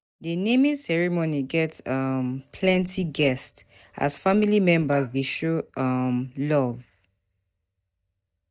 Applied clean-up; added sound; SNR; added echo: neural mask model DeepFilterNet 3.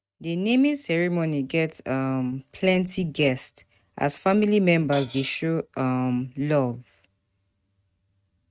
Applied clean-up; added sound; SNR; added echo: neural mask model RNNoise.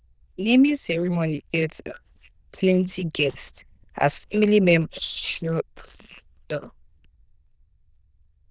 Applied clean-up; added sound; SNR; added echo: neural diffusion model UNIVERSE++.